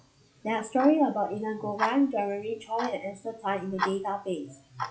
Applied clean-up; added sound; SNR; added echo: classical method log-MMSE.